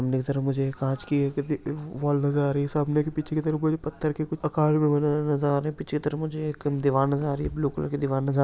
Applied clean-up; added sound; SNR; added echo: none; none; none; none.